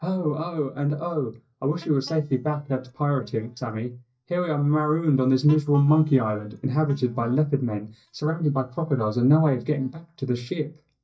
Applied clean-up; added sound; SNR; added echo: neural mask model DeepFilterNet 3.